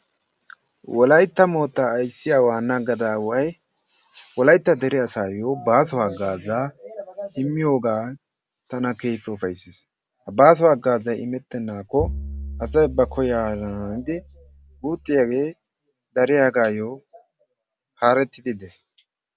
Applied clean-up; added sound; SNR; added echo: none; Bowed string instrument; 12 dB; none.